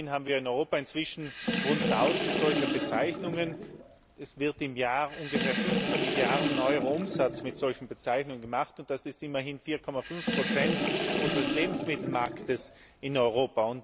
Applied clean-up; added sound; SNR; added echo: none; Sink (filling or washing) / Water; 1 dB; none.